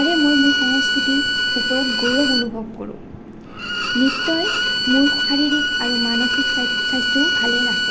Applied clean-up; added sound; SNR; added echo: none; Bowed string instrument; -2 dB; none.